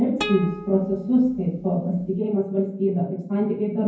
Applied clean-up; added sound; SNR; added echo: none; Plucked string instrument; 12 dB; reverberation time 0.9 s.